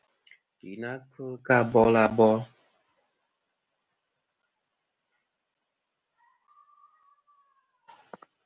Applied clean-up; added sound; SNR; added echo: none; none; none; none.